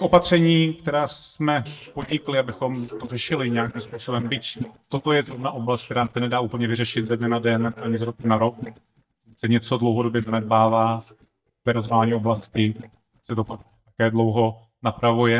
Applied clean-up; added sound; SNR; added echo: neural mask model DeepFilterNet 3.